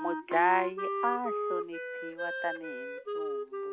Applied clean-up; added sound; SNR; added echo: none; Wind instrument, woodwind instrument; 2 dB; none.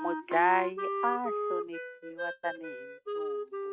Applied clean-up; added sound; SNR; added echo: neural mask model RNNoise.